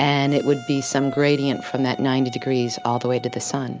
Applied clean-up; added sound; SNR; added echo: none; Wind instrument, woodwind instrument; 17 dB; none.